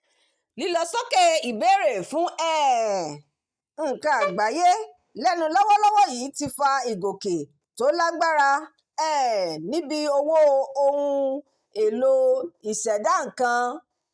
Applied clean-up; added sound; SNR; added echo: neural mask model DeepFilterNet 3.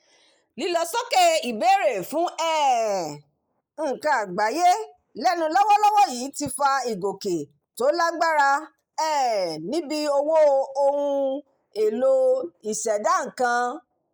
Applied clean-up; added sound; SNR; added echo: neural mask model Resemble Enhance denoiser.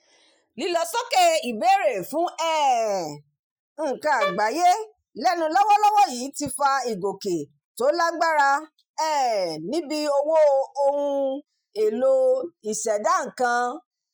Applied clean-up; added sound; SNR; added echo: classical method Wiener filter.